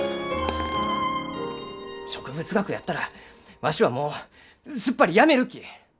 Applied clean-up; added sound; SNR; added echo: none; Coin (dropping); 18 dB; none.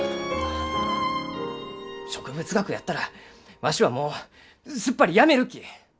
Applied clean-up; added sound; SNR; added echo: none; none; none; none.